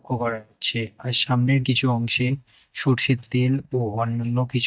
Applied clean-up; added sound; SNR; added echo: neural mask model DeepFilterNet 3.